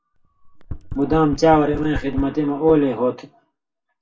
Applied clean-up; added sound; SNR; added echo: none; Knock; 11 dB; reverberation time 0.2 s.